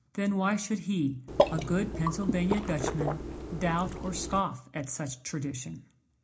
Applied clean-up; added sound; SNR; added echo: none; Water / Liquid; 0 dB; reverberation time 0.4 s.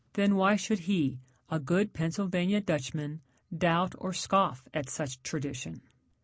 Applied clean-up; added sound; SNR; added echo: none; none; none; none.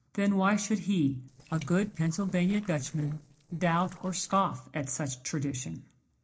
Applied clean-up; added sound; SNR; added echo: neural separator model SepFormer DNS4.